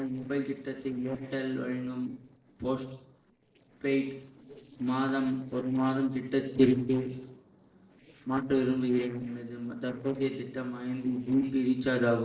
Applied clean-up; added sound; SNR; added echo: neural separator model SepFormer DNS4.